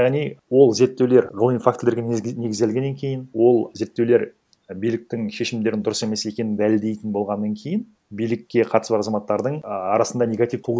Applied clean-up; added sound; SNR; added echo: none; none; none; none.